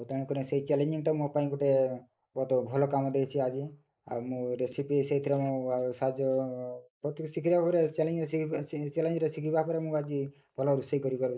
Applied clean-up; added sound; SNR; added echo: neural mask model Resemble Enhance denoiser.